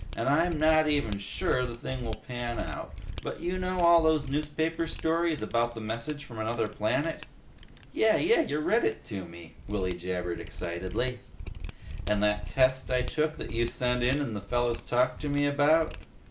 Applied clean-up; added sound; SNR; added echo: none; Mechanisms; 10 dB; none.